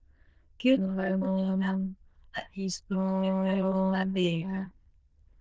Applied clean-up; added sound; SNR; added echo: neural diffusion model UNIVERSE++.